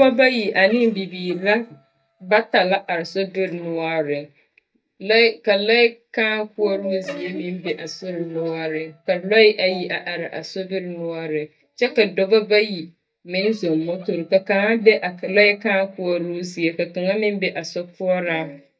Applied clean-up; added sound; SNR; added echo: neural mask model DeepFilterNet 3.